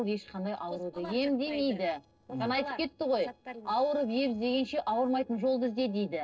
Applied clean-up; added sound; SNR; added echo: neural separator model SepFormer DNS4.